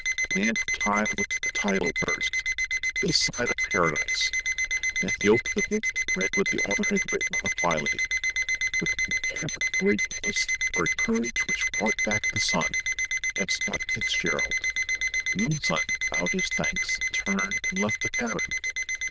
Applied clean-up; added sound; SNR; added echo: neural diffusion model UNIVERSE++.